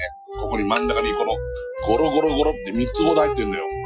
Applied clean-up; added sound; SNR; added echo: classical method Wiener filter.